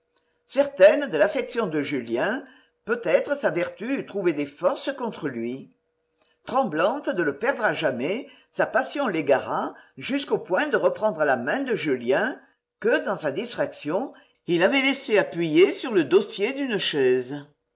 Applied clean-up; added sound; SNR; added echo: none; none; none; none.